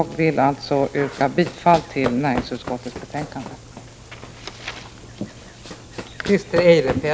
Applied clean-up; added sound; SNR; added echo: none; Run; 12 dB; none.